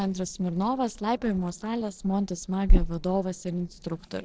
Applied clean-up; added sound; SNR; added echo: neural separator model SepFormer DNS4.